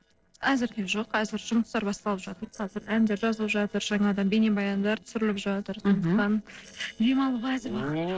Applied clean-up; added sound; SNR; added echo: neural separator model SepFormer DNS4.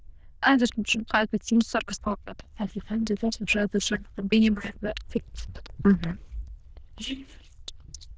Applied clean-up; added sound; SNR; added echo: neural diffusion model UNIVERSE++.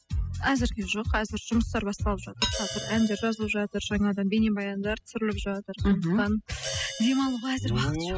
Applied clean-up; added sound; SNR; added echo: classical method spectral subtraction.